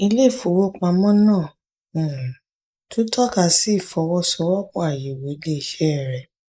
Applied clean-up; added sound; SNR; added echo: neural mask model Resemble Enhance denoiser.